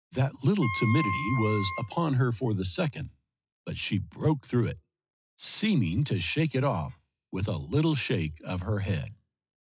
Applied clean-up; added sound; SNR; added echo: classical method log-MMSE.